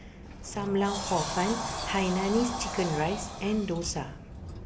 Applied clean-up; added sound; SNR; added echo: none; Sliding door; 6 dB; none.